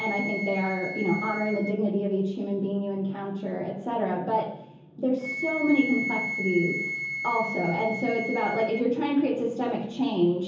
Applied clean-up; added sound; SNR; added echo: none; Wind instrument, woodwind instrument; 8 dB; reverberation time 0.7 s.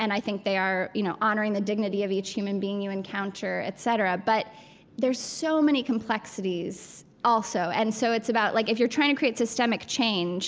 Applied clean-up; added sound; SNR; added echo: none; none; none; none.